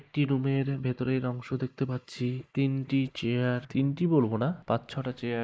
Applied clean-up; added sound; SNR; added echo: neural mask model Resemble Enhance denoiser.